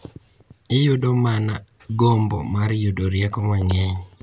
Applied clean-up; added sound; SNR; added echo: none; none; none; none.